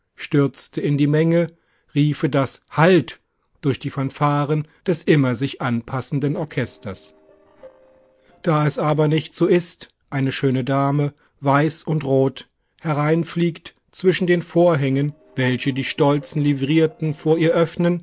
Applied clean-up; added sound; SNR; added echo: neural separator model SepFormer DNS4.